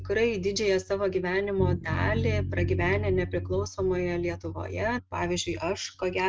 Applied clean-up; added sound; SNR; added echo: neural mask model RNNoise.